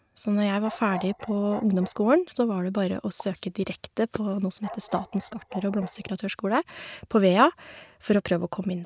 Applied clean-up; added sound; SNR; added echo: neural mask model RNNoise.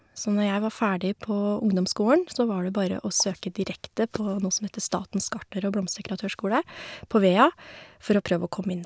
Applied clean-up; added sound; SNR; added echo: none; none; none; none.